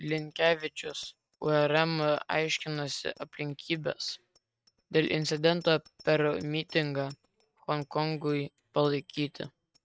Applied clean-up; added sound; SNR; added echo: neural mask model RNNoise.